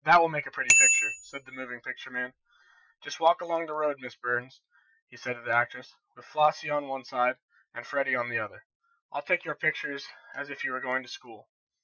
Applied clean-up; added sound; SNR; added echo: classical method Wiener filter.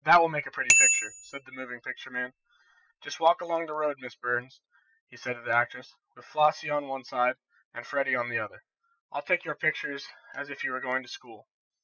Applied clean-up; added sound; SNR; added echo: classical method spectral subtraction.